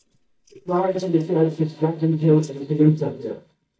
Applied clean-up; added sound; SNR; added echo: neural mask model DeepFilterNet 3.